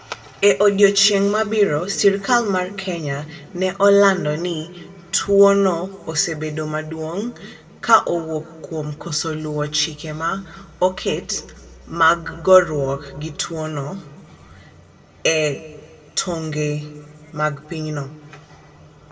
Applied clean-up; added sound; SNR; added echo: none; none; none; reverberation time 1.9 s.